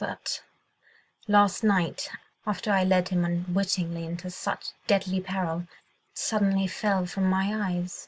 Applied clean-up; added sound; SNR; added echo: none; none; none; none.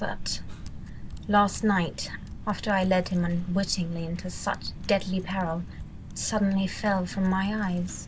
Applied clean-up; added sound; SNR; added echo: none; Typing; 9 dB; none.